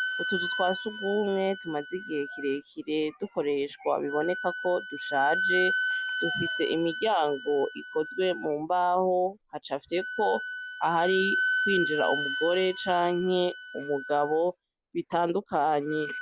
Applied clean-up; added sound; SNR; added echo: none; Wind instrument, woodwind instrument; 5 dB; none.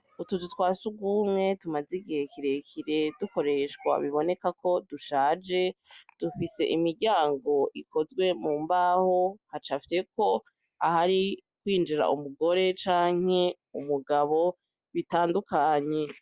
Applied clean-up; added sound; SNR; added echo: none; none; none; none.